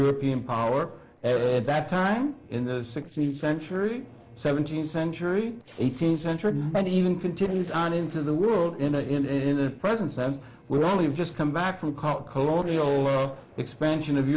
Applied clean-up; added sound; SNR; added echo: neural separator model SepFormer DNS4.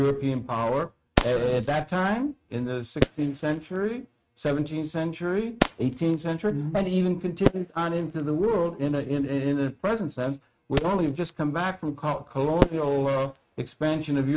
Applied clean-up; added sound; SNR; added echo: neural mask model RNNoise.